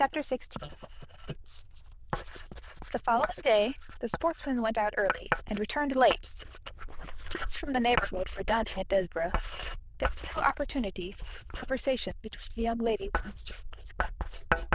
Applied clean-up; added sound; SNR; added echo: neural diffusion model UNIVERSE++.